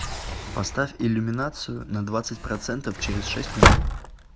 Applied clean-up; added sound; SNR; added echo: none; Sliding door; -3 dB; none.